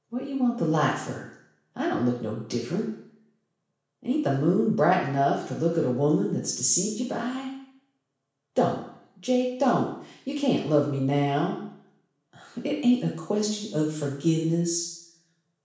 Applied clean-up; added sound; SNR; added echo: none; none; none; reverberation time 0.7 s.